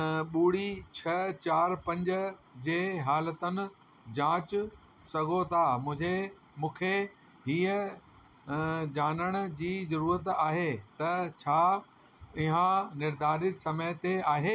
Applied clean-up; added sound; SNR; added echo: none; none; none; none.